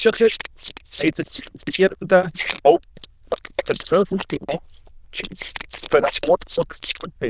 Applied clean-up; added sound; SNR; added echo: neural diffusion model UNIVERSE++.